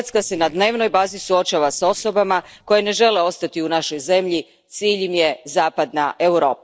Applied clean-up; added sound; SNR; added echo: neural separator model SepFormer DNS4.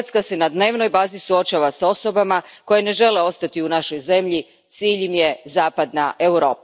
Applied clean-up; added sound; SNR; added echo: none; none; none; none.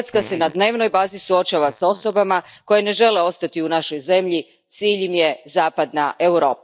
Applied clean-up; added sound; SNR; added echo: neural mask model DeepFilterNet 3.